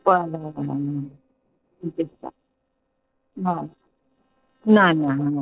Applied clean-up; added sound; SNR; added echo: neural separator model SepFormer DNS4.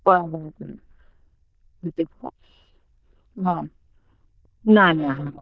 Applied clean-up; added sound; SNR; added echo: neural diffusion model UNIVERSE++.